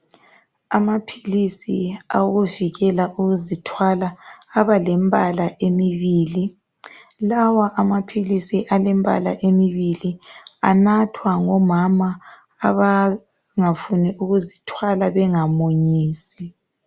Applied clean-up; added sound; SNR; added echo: none; none; none; none.